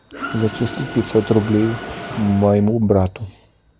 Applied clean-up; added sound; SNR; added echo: none; Mechanisms; 13 dB; none.